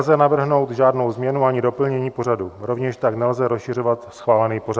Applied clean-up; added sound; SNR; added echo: none; none; none; none.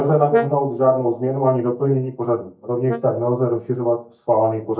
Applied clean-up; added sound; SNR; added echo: neural mask model DeepFilterNet 3.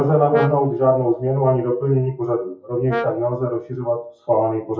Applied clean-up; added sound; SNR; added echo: classical method WPE with log-MMSE.